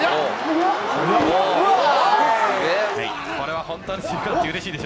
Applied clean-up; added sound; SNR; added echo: none; none; none; none.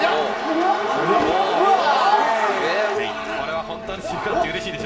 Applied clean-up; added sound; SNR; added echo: none; Wind instrument, woodwind instrument; 13 dB; reverberation time 2.0 s.